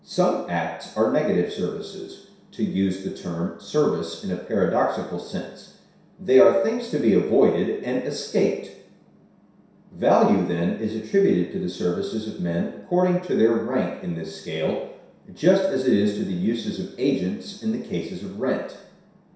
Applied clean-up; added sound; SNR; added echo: none; none; none; reverberation time 0.7 s.